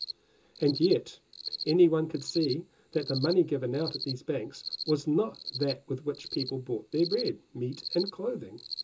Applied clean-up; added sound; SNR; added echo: none; Cricket; 11 dB; reverberation time 0.2 s.